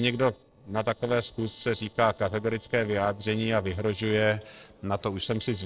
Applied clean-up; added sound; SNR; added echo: neural separator model SepFormer DNS4.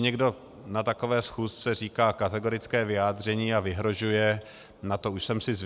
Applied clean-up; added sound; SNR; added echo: none; none; none; none.